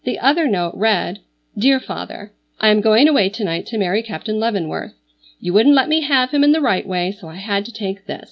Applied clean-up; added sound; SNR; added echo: none; none; none; none.